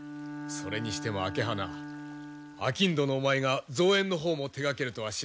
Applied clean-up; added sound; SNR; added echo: none; Bowed string instrument; 12 dB; none.